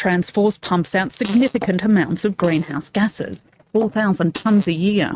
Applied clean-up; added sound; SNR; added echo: neural mask model RNNoise.